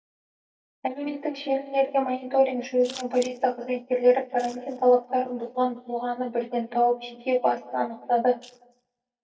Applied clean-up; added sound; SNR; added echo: neural mask model DeepFilterNet 3.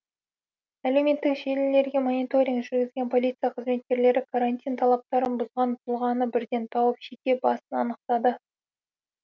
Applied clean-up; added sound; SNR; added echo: none; none; none; none.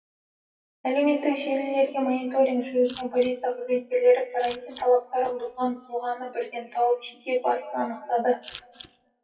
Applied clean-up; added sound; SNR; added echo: classical method WPE with log-MMSE.